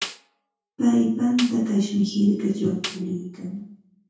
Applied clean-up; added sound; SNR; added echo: none; Snare drum; 16 dB; reverberation time 0.6 s.